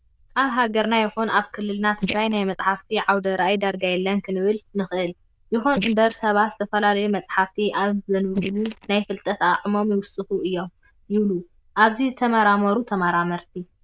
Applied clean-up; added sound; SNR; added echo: neural diffusion model UNIVERSE++.